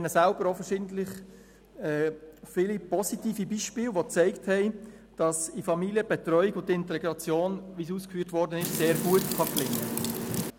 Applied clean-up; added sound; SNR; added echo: none; Wind; 2 dB; none.